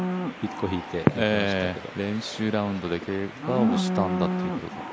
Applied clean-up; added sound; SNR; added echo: none; Livestock, farm animals, working animals; 3 dB; none.